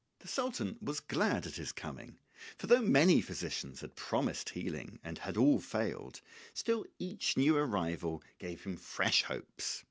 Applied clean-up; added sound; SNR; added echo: none; none; none; none.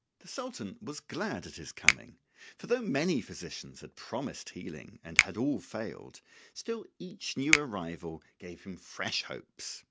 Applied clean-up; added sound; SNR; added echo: none; Finger snapping; -1 dB; none.